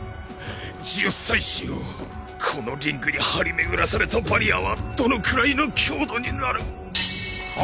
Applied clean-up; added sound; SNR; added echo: none; none; none; none.